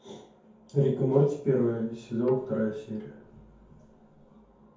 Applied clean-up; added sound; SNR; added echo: none; Bowed string instrument; 17 dB; reverberation time 0.6 s.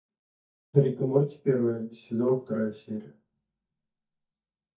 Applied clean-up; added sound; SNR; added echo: neural mask model DeepFilterNet 3.